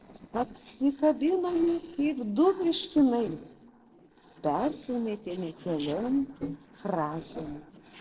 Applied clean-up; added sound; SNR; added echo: neural separator model SepFormer DNS4.